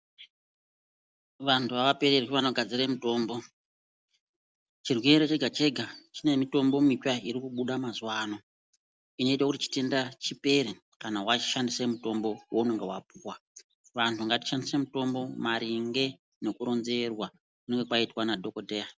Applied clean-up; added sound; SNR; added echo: none; none; none; none.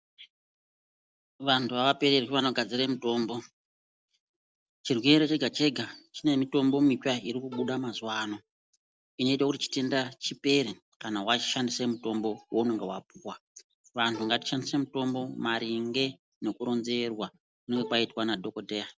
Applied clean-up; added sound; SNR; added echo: neural separator model SepFormer DNS4.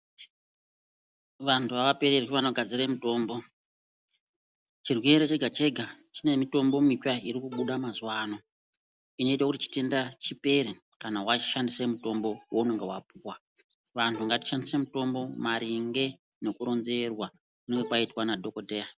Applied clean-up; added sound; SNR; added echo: none; Bowed string instrument; 17 dB; none.